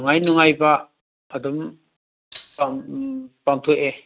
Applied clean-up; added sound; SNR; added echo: neural mask model RNNoise.